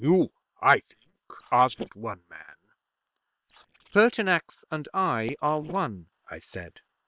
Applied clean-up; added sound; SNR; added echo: neural separator model SepFormer WHAM!.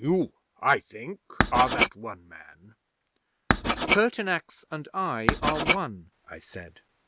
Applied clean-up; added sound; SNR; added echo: none; Writing; -2 dB; none.